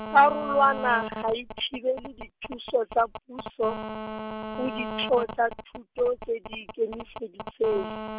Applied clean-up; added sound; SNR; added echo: none; Telephone; 10 dB; none.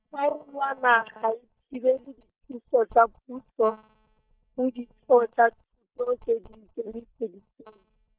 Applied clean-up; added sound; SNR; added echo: neural mask model DeepFilterNet 3.